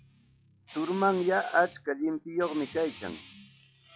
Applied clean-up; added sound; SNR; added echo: classical method log-MMSE.